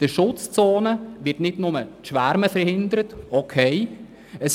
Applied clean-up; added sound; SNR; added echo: none; none; none; none.